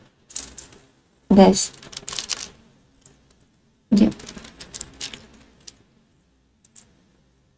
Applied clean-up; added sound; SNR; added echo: neural mask model RNNoise.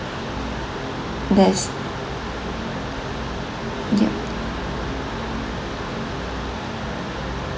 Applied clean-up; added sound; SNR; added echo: none; none; none; none.